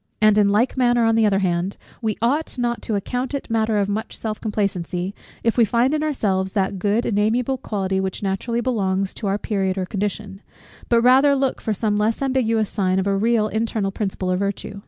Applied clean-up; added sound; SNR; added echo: none; none; none; none.